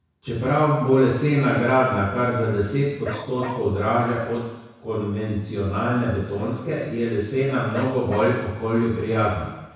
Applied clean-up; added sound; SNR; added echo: none; Bark; 13 dB; reverberation time 1.1 s.